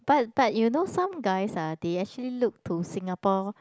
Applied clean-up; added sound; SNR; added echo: none; none; none; none.